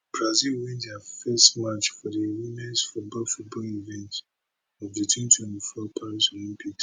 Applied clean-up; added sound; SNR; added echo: none; none; none; none.